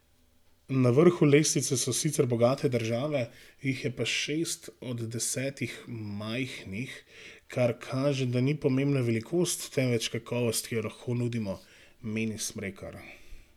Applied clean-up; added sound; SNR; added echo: none; none; none; none.